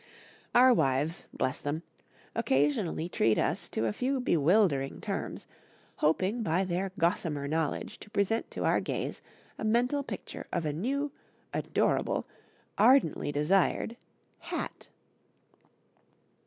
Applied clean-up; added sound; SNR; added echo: none; none; none; none.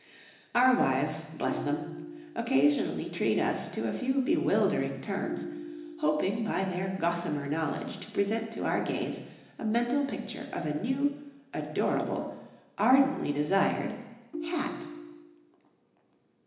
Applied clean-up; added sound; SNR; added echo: none; Ringtone; 10 dB; reverberation time 1.0 s.